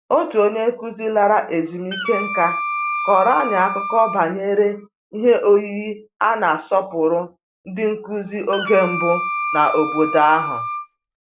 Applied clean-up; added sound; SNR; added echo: none; Wind instrument, woodwind instrument; 6 dB; none.